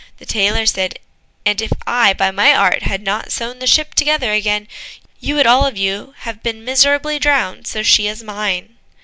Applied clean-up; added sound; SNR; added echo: none; none; none; none.